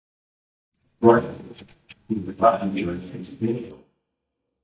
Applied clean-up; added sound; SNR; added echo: neural mask model DeepFilterNet 3.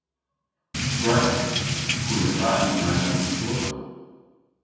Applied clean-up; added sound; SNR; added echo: none; Drip / Rain; -1 dB; reverberation time 1.2 s.